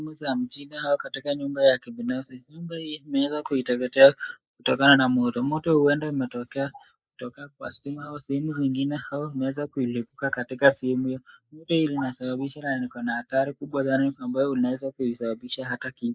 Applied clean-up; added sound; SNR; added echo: neural mask model Resemble Enhance denoiser.